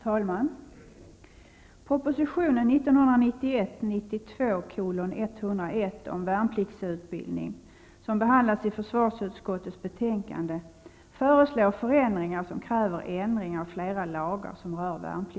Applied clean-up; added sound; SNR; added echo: none; none; none; none.